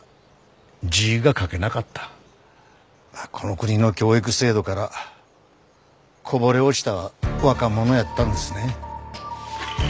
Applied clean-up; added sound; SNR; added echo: none; none; none; none.